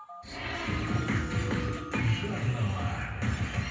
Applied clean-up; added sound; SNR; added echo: none; none; none; reverberation time 0.8 s.